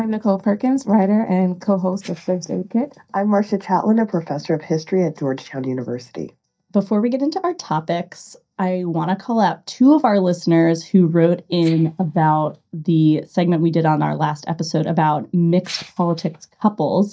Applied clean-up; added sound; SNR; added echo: neural mask model DeepFilterNet 3.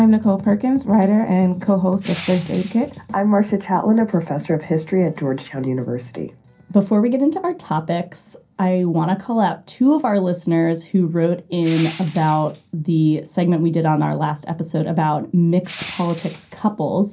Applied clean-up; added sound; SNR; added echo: none; Crushing; 16 dB; reverberation time 0.3 s.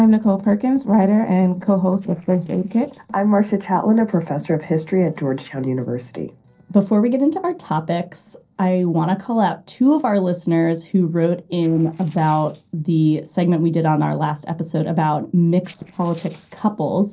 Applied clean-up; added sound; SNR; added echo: neural separator model SepFormer DNS4.